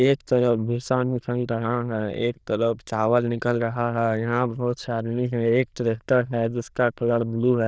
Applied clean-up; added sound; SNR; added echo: neural diffusion model UNIVERSE++.